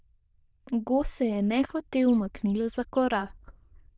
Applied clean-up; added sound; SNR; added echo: neural diffusion model UNIVERSE++.